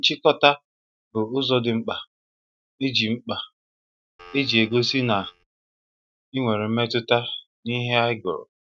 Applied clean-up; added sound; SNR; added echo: neural mask model RNNoise.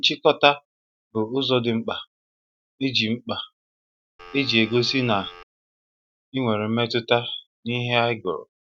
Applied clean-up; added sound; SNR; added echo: none; Telephone; 18 dB; none.